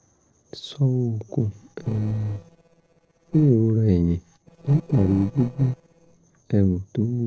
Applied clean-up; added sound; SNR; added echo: neural separator model SepFormer DNS4.